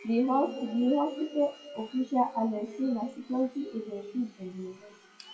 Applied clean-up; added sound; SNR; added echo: classical method WPE with log-MMSE.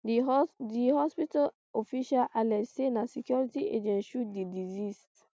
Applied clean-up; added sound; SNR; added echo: none; none; none; none.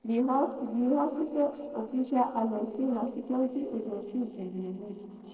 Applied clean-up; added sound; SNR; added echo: neural separator model SepFormer DNS4.